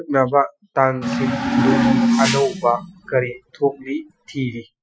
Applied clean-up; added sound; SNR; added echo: classical method Wiener filter.